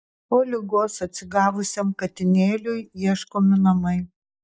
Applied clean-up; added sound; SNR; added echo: neural mask model DeepFilterNet 3.